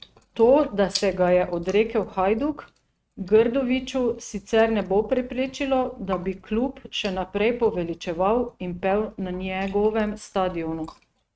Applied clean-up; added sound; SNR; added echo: neural mask model RNNoise.